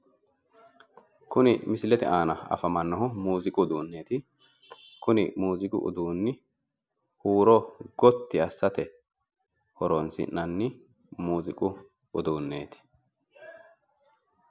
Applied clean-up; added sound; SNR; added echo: none; none; none; none.